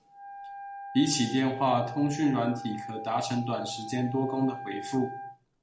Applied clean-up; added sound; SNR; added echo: none; Wind instrument, woodwind instrument; 11 dB; none.